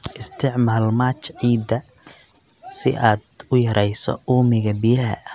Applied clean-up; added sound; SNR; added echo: none; none; none; none.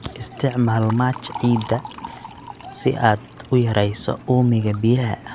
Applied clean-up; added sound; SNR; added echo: none; Liquid + Engine; 16 dB; none.